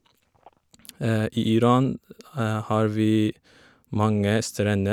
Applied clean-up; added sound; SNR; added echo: none; none; none; none.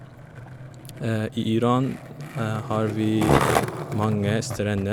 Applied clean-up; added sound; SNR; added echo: none; Skateboard; 3 dB; none.